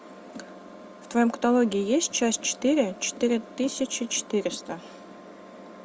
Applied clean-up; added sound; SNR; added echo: none; none; none; none.